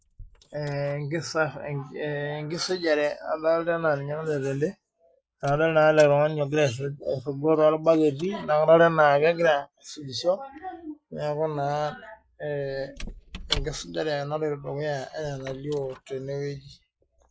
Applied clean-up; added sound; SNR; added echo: neural mask model Resemble Enhance denoiser.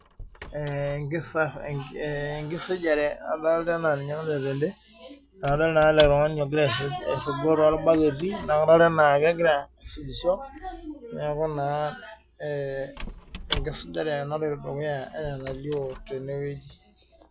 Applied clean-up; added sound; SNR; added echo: none; Squeak / Wood; 16 dB; none.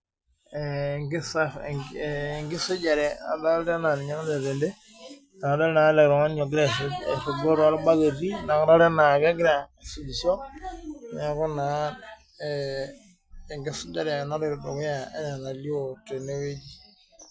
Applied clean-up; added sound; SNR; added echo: none; none; none; none.